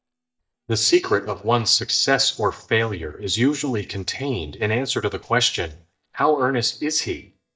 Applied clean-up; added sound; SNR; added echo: neural mask model DeepFilterNet 3.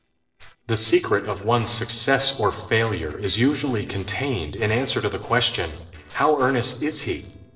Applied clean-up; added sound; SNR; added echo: neural separator model SepFormer DNS4.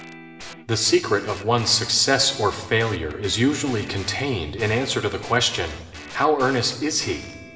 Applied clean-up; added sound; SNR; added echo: none; Guitar; 17 dB; reverberation time 1.2 s.